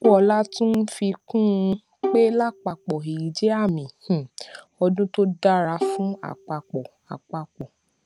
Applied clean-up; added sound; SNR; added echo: none; Bowed string instrument; 9 dB; none.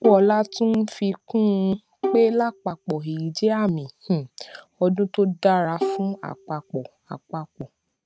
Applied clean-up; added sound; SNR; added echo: neural mask model RNNoise.